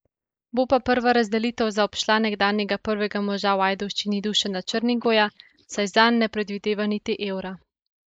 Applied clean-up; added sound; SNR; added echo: neural mask model Resemble Enhance denoiser.